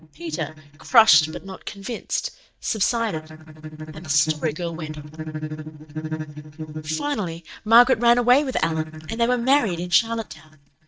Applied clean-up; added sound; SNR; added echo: neural mask model DeepFilterNet 3.